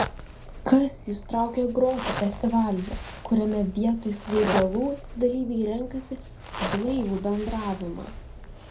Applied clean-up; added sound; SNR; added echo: none; Zipper (clothing); 9 dB; reverberation time 0.2 s.